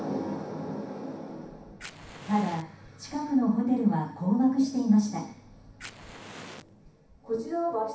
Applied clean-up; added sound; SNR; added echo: none; Fire; 19 dB; reverberation time 0.7 s.